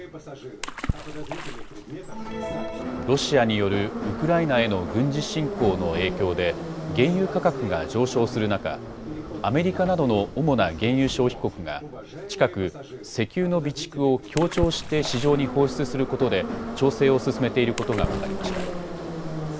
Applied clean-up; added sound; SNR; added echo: none; Water / Splash, splatter + Subway, metro, underground; 7 dB; none.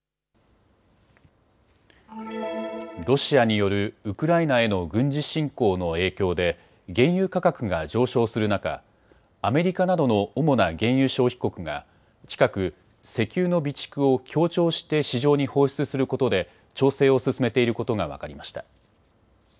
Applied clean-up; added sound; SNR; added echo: none; none; none; none.